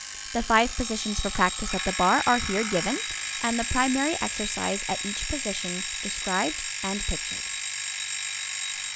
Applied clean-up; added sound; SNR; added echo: none; Alarm; 3 dB; none.